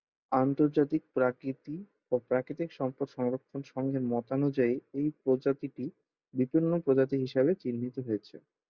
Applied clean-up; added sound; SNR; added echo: none; none; none; none.